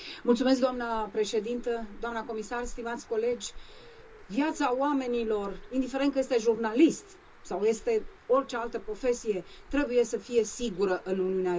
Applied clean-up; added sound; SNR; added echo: none; Bird; 17 dB; reverberation time 0.2 s.